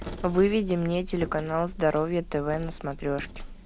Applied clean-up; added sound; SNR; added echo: none; Coin (dropping); 12 dB; none.